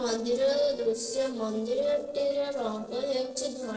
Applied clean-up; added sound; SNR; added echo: neural separator model SepFormer DNS4.